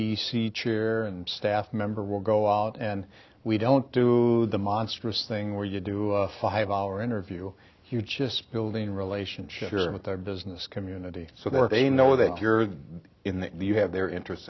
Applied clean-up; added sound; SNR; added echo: none; none; none; none.